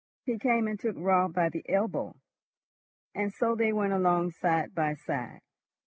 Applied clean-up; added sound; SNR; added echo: none; none; none; none.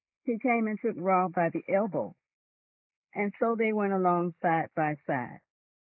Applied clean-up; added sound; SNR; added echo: neural mask model Resemble Enhance denoiser.